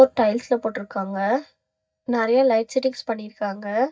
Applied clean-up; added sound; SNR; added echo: neural mask model DeepFilterNet 3.